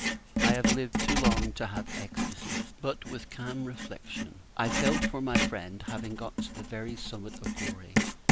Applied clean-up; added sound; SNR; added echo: none; Writing; -4 dB; none.